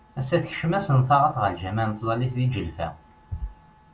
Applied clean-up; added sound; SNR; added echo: none; none; none; none.